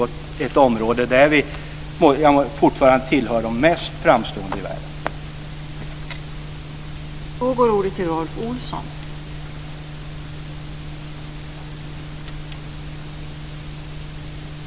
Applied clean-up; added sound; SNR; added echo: none; none; none; none.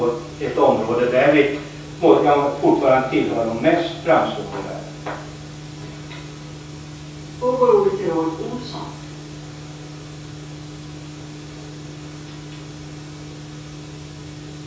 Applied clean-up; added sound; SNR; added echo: none; none; none; reverberation time 0.6 s.